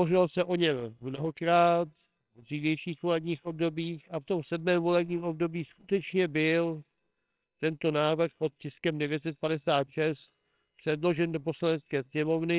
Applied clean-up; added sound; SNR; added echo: neural separator model SepFormer WHAMR!.